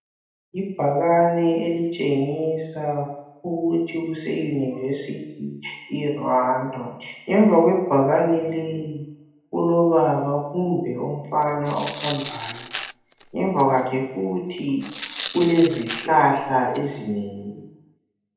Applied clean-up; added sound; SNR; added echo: none; Tearing; 11 dB; reverberation time 0.8 s.